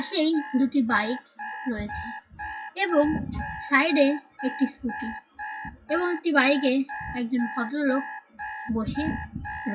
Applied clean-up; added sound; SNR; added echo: classical method WPE with log-MMSE.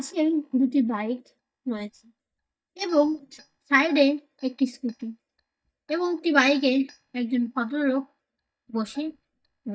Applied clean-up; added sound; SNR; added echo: neural mask model DeepFilterNet 3.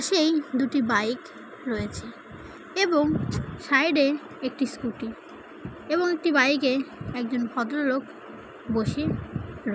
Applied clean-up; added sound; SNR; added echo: none; none; none; none.